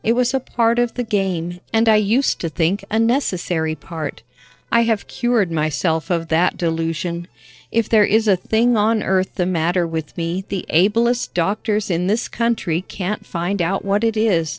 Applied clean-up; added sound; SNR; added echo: neural separator model SepFormer DNS4.